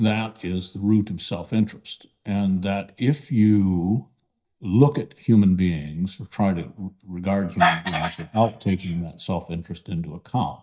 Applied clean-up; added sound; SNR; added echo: neural mask model DeepFilterNet 3.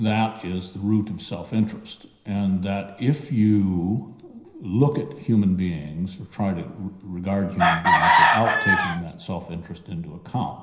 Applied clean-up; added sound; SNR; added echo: none; Chicken, rooster; -4 dB; reverberation time 0.9 s.